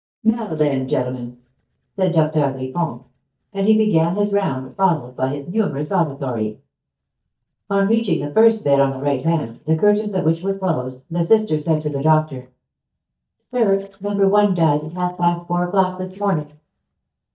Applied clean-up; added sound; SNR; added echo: neural mask model DeepFilterNet 3.